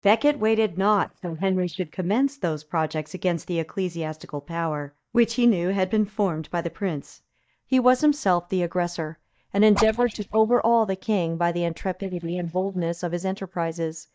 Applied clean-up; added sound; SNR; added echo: neural mask model DeepFilterNet 3.